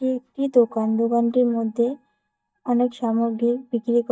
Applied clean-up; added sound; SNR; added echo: neural mask model DeepFilterNet 3.